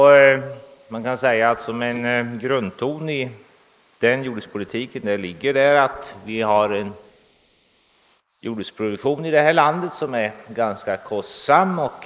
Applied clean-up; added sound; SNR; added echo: neural mask model Resemble Enhance denoiser.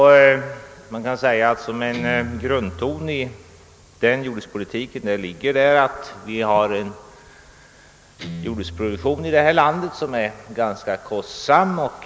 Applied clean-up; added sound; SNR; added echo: none; Guitar; 19 dB; none.